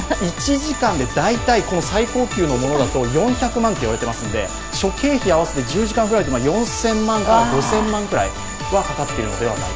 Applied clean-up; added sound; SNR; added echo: none; Insect; 14 dB; none.